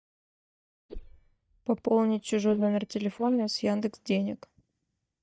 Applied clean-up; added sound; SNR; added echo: neural mask model DeepFilterNet 3.